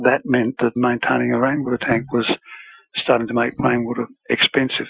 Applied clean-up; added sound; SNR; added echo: classical method Wiener filter.